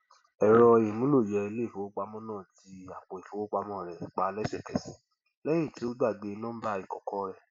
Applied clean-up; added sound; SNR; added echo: none; none; none; none.